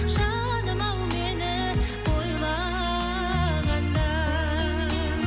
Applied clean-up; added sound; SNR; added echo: none; none; none; none.